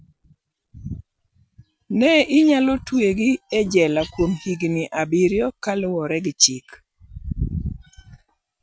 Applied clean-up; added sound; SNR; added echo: none; none; none; none.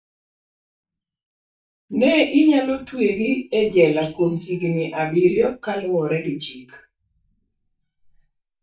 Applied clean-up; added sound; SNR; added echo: neural mask model DeepFilterNet 3.